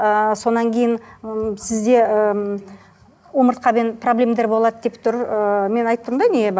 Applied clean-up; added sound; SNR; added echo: none; none; none; none.